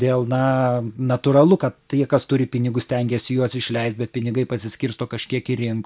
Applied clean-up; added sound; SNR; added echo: none; none; none; none.